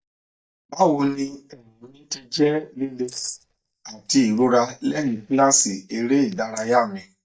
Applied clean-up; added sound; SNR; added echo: neural mask model DeepFilterNet 3.